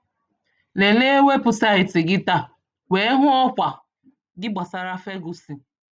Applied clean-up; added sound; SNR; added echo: none; none; none; none.